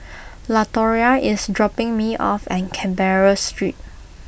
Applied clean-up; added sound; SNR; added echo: none; none; none; none.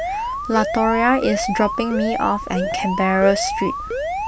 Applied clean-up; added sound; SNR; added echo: none; Alarm; 4 dB; none.